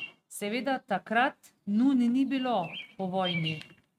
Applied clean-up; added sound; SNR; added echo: neural mask model RNNoise.